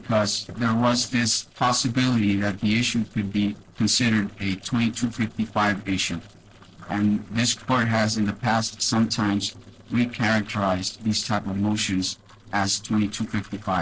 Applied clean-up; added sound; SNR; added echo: neural separator model SepFormer DNS4.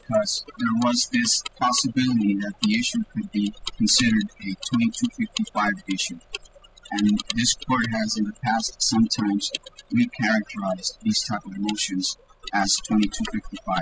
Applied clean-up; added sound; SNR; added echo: classical method spectral subtraction.